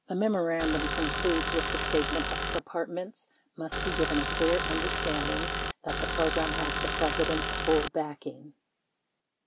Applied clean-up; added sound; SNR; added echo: none; Tools; -2 dB; none.